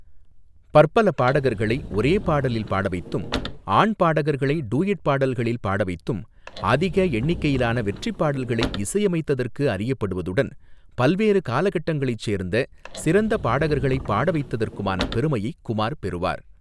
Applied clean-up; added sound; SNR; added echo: none; Sliding door / Slam / Wood; 11 dB; none.